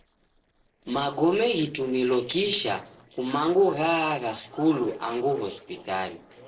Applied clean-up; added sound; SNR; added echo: neural separator model SepFormer DNS4.